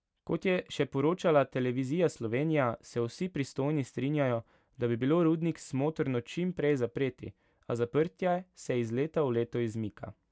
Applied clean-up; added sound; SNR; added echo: none; none; none; none.